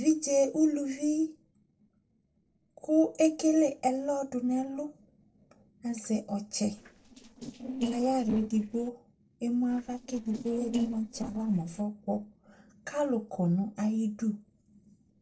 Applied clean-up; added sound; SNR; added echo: neural separator model SepFormer DNS4.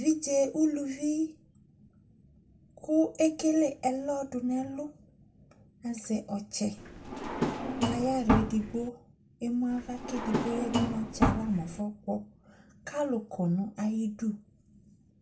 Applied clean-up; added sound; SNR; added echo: none; Drawer open or close; -1 dB; reverberation time 0.2 s.